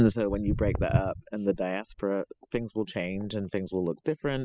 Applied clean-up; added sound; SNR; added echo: classical method spectral subtraction.